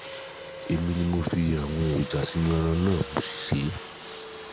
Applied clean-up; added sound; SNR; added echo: none; Fixed-wing aircraft, airplane; 12 dB; none.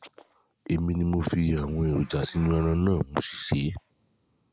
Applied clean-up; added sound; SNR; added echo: none; none; none; none.